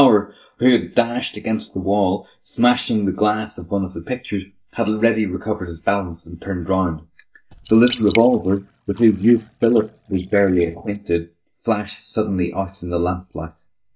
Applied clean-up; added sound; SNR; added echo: neural mask model DeepFilterNet 3.